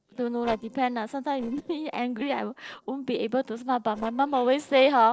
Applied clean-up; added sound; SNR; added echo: neural separator model SepFormer DNS4.